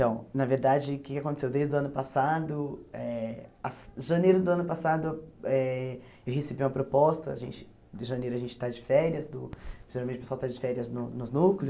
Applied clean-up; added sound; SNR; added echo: none; none; none; none.